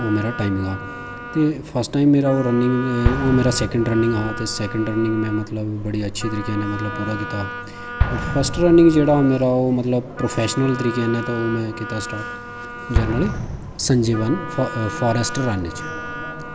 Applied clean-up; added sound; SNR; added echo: none; Explosion + Wind instrument, woodwind instrument; 8 dB; none.